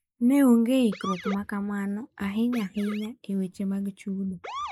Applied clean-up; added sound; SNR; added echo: neural mask model Resemble Enhance denoiser.